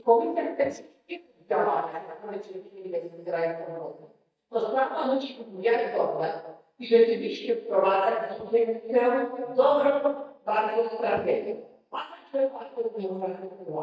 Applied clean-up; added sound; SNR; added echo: neural mask model DeepFilterNet 3.